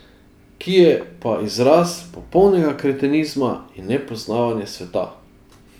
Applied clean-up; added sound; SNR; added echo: none; none; none; none.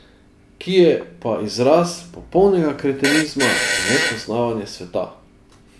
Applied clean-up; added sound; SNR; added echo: none; Fart; 3 dB; none.